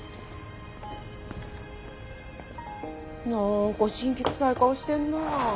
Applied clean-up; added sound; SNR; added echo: none; none; none; none.